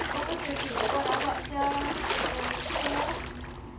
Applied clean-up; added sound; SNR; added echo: none; Splash, splatter; -1 dB; reverberation time 0.3 s.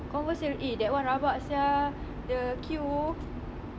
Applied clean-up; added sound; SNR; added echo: none; none; none; none.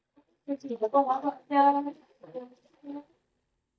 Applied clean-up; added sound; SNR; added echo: neural mask model DeepFilterNet 3.